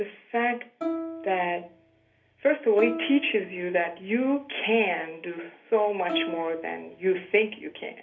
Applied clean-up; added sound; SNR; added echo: none; Plucked string instrument; 9 dB; reverberation time 0.3 s.